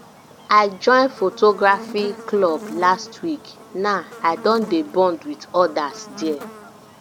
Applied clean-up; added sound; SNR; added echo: none; Buzz; 17 dB; none.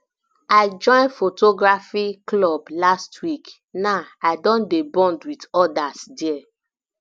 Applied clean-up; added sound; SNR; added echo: none; none; none; none.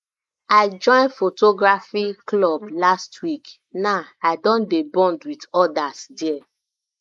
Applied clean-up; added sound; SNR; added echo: neural mask model Resemble Enhance denoiser.